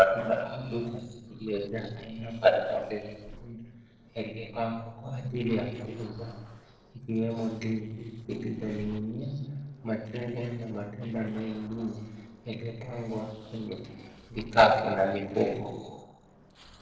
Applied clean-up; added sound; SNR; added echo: neural separator model SepFormer DNS4.